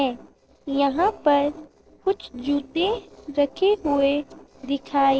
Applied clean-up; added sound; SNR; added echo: neural separator model SepFormer DNS4.